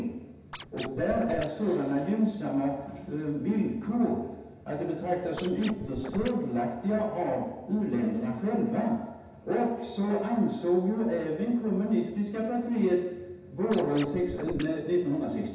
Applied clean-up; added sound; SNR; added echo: none; Scratching (performance technique); 11 dB; reverberation time 0.9 s.